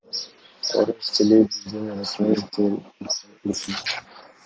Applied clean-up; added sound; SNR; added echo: neural mask model Resemble Enhance denoiser.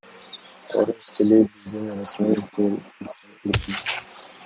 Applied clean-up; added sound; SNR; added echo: none; Coin (dropping); 3 dB; none.